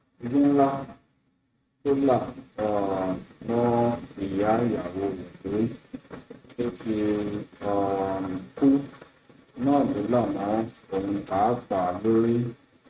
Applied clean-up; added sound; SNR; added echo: neural mask model RNNoise.